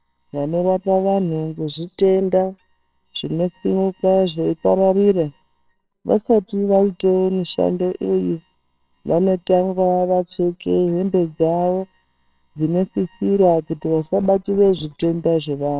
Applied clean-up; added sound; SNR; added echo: neural separator model SepFormer WHAMR!.